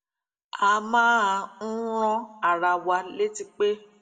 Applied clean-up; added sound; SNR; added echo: none; none; none; reverberation time 1.0 s.